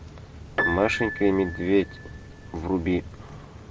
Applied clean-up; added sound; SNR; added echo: none; Piano; 7 dB; none.